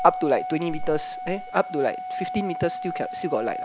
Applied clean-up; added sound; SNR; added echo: none; Organ; 6 dB; none.